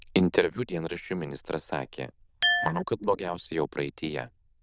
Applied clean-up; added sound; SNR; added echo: neural diffusion model UNIVERSE++.